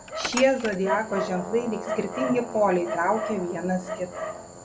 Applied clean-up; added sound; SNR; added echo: none; Dog; 7 dB; reverberation time 1.5 s.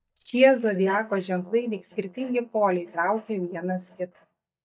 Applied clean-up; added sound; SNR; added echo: neural mask model DeepFilterNet 3.